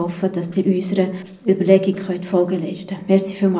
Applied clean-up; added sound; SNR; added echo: neural separator model SepFormer DNS4.